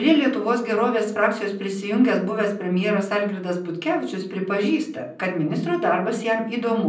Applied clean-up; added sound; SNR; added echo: none; none; none; reverberation time 0.6 s.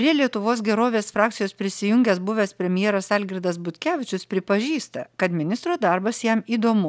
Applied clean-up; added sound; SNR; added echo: none; none; none; none.